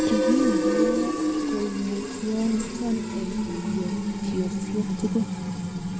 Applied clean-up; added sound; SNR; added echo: none; Fill (with liquid); -3 dB; none.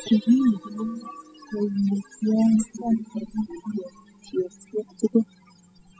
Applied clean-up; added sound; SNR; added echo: classical method spectral subtraction.